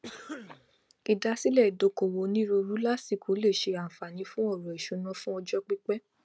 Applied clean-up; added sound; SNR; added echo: none; Cough; 17 dB; none.